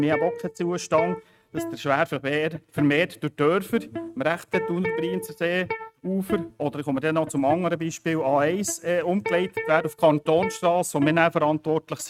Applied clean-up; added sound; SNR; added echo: neural mask model RNNoise.